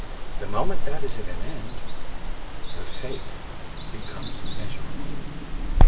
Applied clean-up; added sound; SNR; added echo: none; Water; 2 dB; reverberation time 2.8 s.